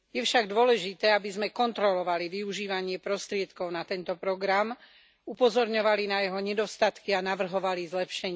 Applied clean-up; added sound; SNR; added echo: none; none; none; none.